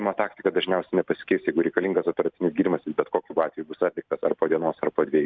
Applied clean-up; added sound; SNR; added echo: none; none; none; none.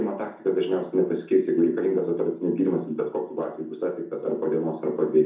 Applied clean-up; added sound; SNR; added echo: none; none; none; reverberation time 0.6 s.